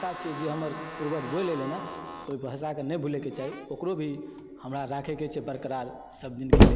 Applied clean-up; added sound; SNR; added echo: none; Slam; -4 dB; none.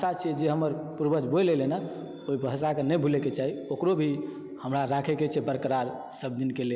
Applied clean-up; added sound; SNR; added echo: none; none; none; none.